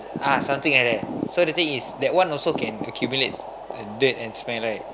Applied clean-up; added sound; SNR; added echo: none; Boiling; 13 dB; none.